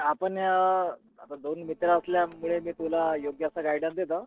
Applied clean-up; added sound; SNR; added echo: neural separator model SepFormer DNS4.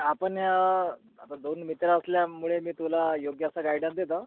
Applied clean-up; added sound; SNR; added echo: none; none; none; none.